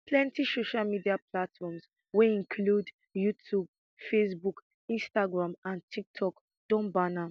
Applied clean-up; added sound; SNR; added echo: none; none; none; none.